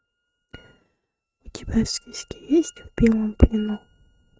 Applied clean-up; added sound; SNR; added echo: neural mask model RNNoise.